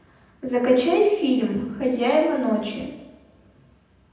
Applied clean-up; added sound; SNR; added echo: none; none; none; reverberation time 0.9 s.